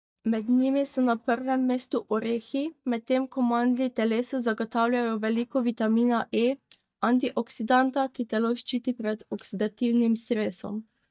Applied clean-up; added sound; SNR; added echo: neural mask model DeepFilterNet 3.